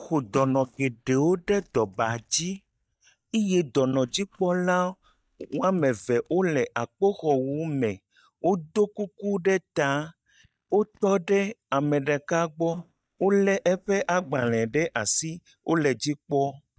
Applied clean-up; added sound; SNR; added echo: neural mask model DeepFilterNet 3.